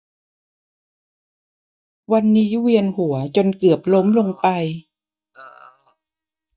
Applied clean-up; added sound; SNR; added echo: neural mask model DeepFilterNet 3.